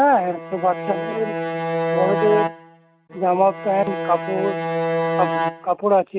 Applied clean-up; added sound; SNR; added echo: neural mask model RNNoise.